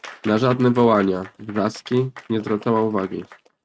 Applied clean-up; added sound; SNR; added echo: neural mask model RNNoise.